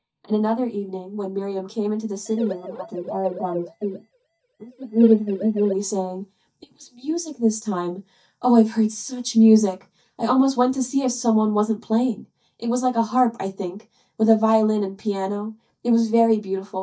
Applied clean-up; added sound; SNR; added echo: neural mask model DeepFilterNet 3.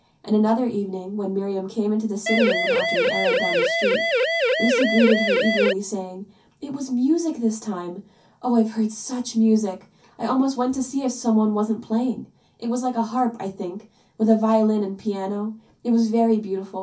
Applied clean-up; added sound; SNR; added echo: none; Siren; -2 dB; reverberation time 0.3 s.